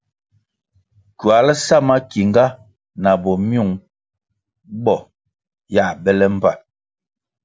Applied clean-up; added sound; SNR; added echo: none; none; none; none.